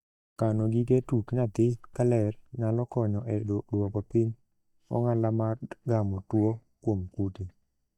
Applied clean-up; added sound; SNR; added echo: neural mask model DeepFilterNet 3.